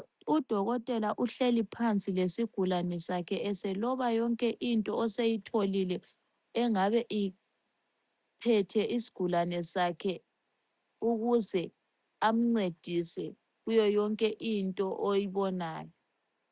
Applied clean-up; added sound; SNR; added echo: none; none; none; none.